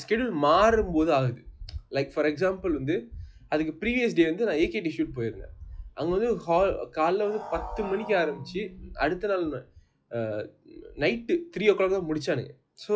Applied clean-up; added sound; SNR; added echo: classical method log-MMSE.